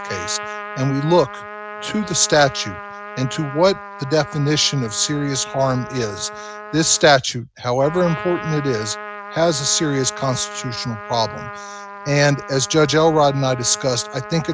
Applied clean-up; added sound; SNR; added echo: none; Trumpet; 12 dB; none.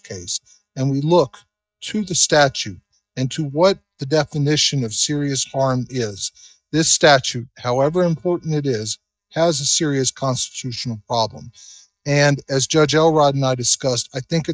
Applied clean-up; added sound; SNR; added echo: neural mask model DeepFilterNet 3.